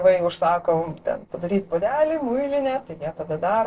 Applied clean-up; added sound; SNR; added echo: neural separator model SepFormer DNS4.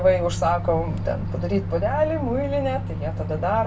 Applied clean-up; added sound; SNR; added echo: none; Microwave oven; 4 dB; reverberation time 0.1 s.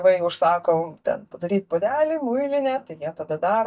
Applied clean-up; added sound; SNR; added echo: neural mask model DeepFilterNet 3.